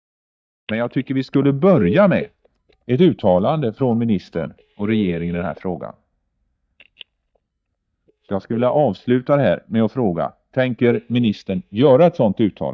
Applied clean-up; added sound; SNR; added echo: neural mask model DeepFilterNet 3.